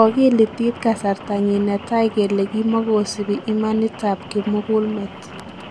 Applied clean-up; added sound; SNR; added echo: none; Rain; 16 dB; none.